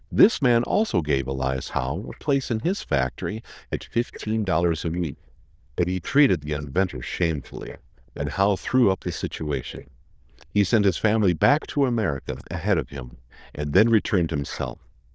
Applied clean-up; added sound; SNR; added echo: neural diffusion model UNIVERSE++.